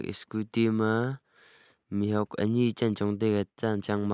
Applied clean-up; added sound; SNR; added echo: none; none; none; none.